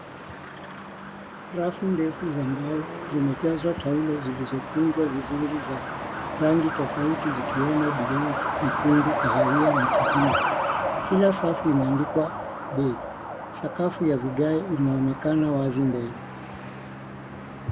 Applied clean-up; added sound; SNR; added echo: none; Truck; 3 dB; none.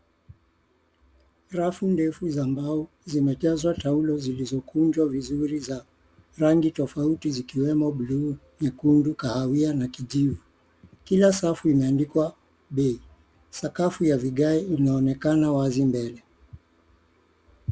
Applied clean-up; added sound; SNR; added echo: none; none; none; none.